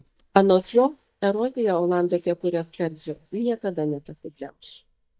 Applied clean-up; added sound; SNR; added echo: neural mask model DeepFilterNet 3.